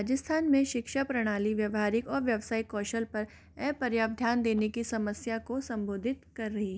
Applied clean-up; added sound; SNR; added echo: none; none; none; none.